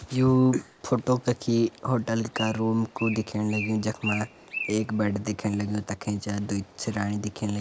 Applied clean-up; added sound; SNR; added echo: none; Bird; 15 dB; none.